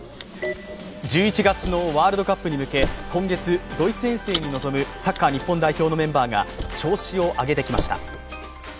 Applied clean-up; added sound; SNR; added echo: none; Car; 11 dB; none.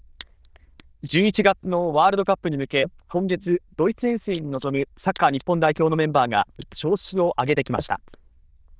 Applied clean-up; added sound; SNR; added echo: neural diffusion model UNIVERSE++.